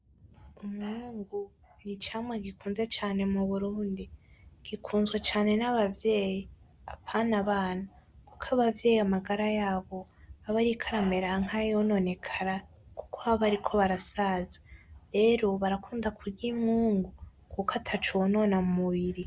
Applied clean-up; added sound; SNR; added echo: none; none; none; none.